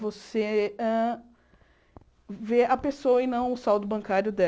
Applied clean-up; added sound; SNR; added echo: none; none; none; none.